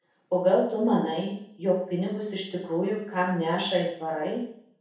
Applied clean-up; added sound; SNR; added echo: none; none; none; reverberation time 0.7 s.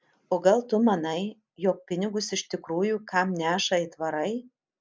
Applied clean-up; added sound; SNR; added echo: none; none; none; none.